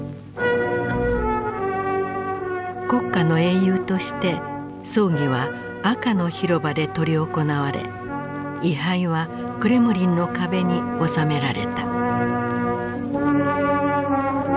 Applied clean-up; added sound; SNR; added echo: none; Door / Wood; 14 dB; none.